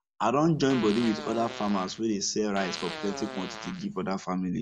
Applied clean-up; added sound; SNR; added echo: none; Fart; 11 dB; none.